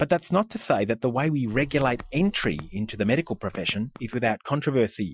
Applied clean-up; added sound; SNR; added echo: classical method Wiener filter.